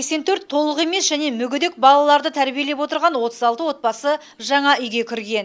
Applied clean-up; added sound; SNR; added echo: none; none; none; none.